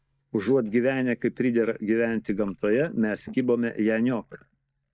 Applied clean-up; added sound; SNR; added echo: neural mask model DeepFilterNet 3.